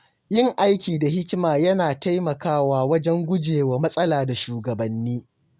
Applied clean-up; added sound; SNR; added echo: none; none; none; none.